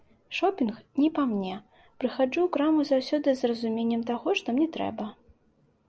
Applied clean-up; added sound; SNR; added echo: none; none; none; none.